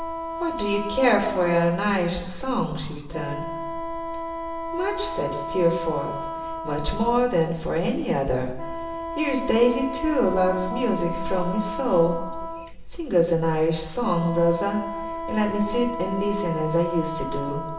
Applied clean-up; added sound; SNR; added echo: none; Wind instrument, woodwind instrument; 8 dB; reverberation time 1.0 s.